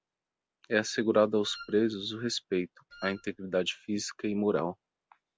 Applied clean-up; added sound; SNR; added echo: none; Wind instrument, woodwind instrument; 18 dB; none.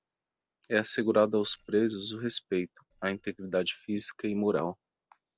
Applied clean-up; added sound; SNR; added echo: neural separator model SepFormer DNS4.